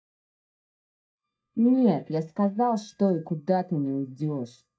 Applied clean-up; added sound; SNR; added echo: neural mask model DeepFilterNet 3.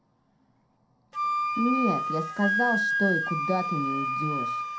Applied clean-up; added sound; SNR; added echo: none; Wind instrument, woodwind instrument; -1 dB; reverberation time 0.3 s.